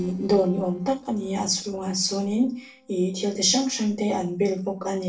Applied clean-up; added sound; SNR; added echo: neural separator model SepFormer DNS4.